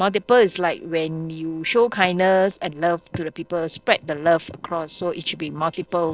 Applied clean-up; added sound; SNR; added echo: neural separator model SepFormer DNS4.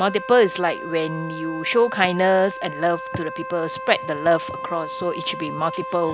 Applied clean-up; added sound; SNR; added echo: none; Wind instrument, woodwind instrument; 10 dB; none.